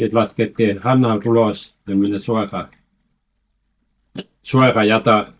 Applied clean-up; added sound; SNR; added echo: neural mask model DeepFilterNet 3.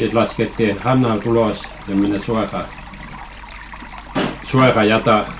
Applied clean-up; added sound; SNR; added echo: none; Stream; 18 dB; none.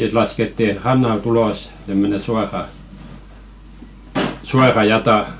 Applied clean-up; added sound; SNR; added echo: none; none; none; none.